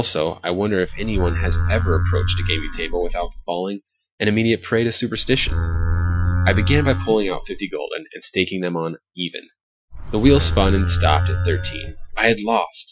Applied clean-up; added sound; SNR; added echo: classical method Wiener filter.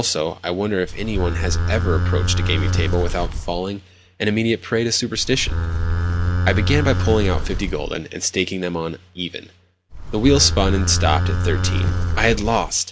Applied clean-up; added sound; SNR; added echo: none; Livestock, farm animals, working animals; -2 dB; none.